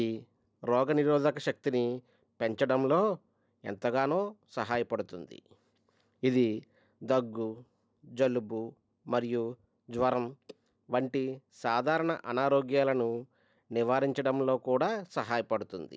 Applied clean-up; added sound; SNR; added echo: none; none; none; none.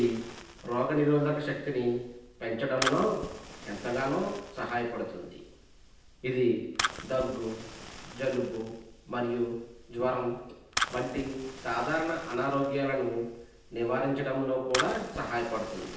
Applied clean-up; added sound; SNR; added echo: none; Fire; 10 dB; reverberation time 0.9 s.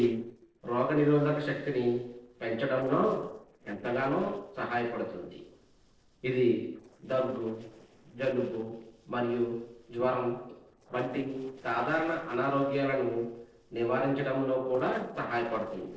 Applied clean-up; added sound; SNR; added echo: neural separator model SepFormer DNS4.